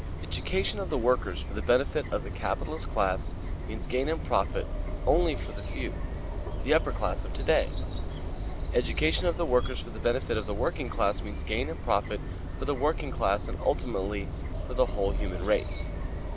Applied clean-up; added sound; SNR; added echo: none; Bird vocalization, bird call, bird song; 2 dB; none.